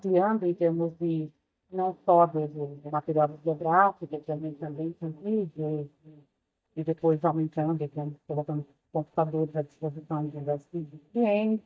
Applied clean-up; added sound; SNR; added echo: neural mask model DeepFilterNet 3.